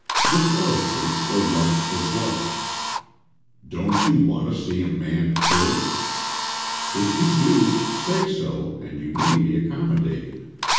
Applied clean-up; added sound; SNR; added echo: none; Drill; 4 dB; reverberation time 1.2 s.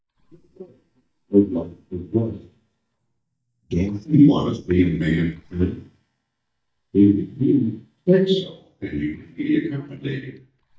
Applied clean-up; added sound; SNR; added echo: neural mask model DeepFilterNet 3.